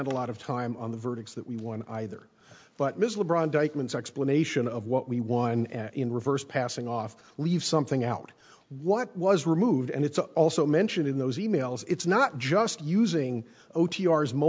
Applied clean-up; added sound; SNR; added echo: none; none; none; none.